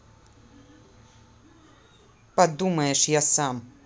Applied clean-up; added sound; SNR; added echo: none; none; none; none.